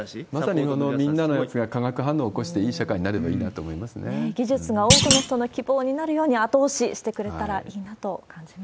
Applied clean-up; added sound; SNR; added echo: none; Thump, thud; -2 dB; none.